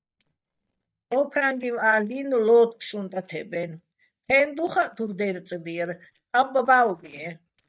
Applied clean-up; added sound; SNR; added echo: neural mask model DeepFilterNet 3.